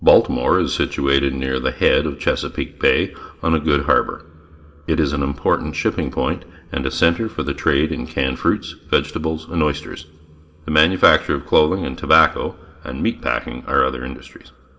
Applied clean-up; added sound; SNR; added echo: none; none; none; reverberation time 1.3 s.